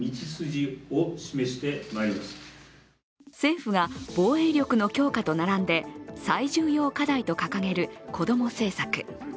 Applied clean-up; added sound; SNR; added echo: none; none; none; none.